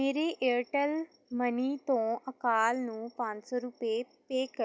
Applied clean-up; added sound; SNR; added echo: none; none; none; none.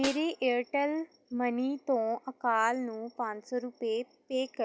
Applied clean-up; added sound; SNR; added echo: none; Snare drum; 14 dB; none.